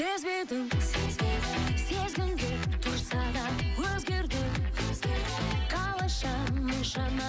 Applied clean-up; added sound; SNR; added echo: none; none; none; none.